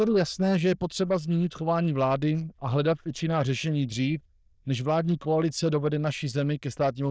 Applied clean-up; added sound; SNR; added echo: neural diffusion model UNIVERSE++.